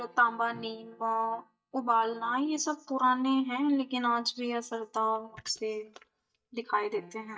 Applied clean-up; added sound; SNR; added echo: neural mask model DeepFilterNet 3.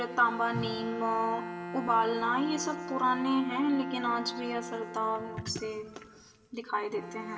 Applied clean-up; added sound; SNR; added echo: none; Bowed string instrument; 10 dB; reverberation time 2.3 s.